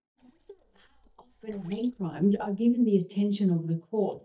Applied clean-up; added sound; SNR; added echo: neural mask model DeepFilterNet 3.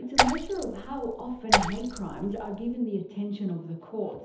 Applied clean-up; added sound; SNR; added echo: none; Raindrop / Splash, splatter; -3 dB; reverberation time 0.8 s.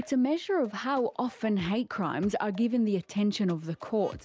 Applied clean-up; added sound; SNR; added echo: none; none; none; none.